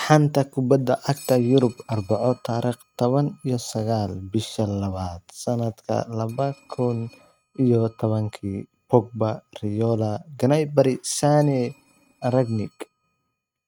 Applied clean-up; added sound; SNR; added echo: neural mask model RNNoise.